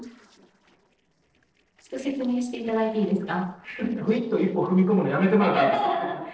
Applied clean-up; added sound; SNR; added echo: neural separator model SepFormer DNS4.